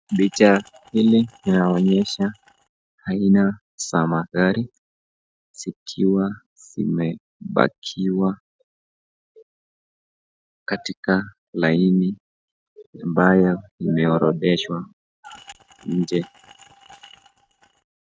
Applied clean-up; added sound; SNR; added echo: neural mask model RNNoise.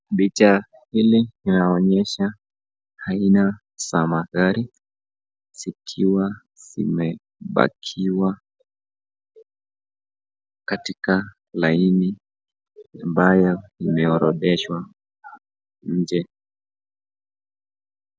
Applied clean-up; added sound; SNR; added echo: none; none; none; none.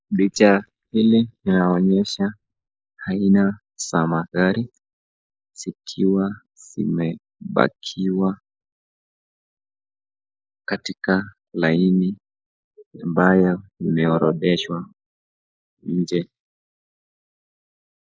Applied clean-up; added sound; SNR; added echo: neural mask model Resemble Enhance denoiser.